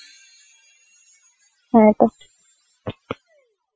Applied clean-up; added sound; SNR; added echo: classical method Wiener filter.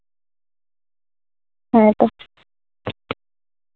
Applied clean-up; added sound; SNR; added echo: none; none; none; none.